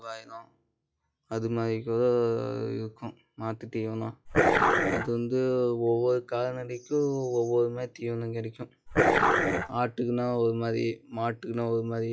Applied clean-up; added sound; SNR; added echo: classical method log-MMSE.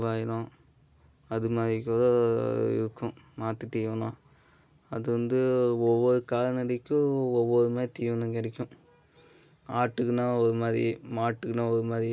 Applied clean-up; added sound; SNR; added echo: none; none; none; none.